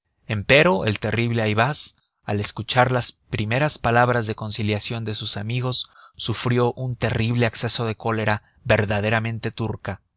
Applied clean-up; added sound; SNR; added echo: none; none; none; none.